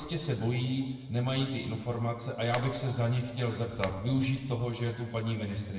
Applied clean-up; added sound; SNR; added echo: none; Finger snapping; 16 dB; reverberation time 1.1 s.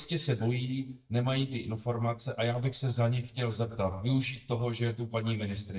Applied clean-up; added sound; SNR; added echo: neural mask model DeepFilterNet 3.